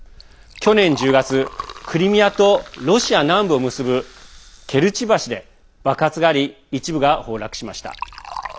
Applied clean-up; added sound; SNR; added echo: none; Liquid; 18 dB; none.